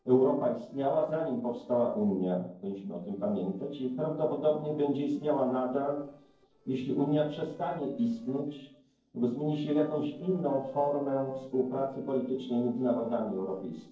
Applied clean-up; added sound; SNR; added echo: neural separator model SepFormer DNS4.